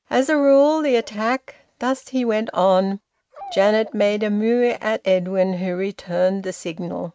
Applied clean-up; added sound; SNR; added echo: neural mask model RNNoise.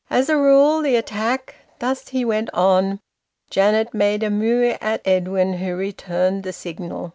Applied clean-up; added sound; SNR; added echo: none; none; none; none.